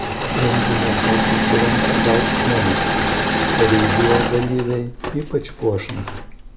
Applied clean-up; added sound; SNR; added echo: none; Engine / Mechanisms; -2 dB; reverberation time 0.4 s.